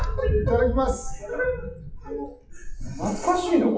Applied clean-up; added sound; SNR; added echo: classical method WPE with log-MMSE.